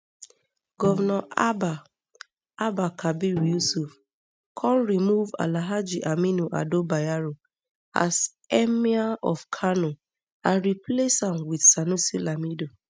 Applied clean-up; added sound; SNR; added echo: neural mask model RNNoise.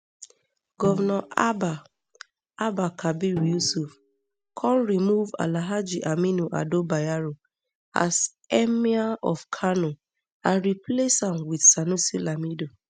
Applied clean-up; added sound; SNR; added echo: none; Snare drum; 11 dB; none.